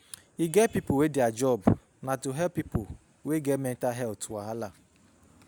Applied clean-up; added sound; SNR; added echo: none; none; none; none.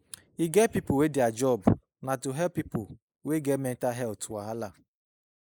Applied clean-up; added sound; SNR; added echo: neural mask model Resemble Enhance denoiser.